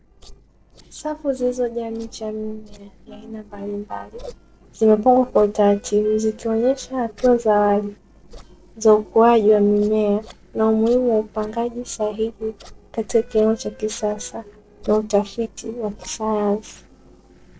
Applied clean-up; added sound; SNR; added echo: neural separator model SepFormer DNS4.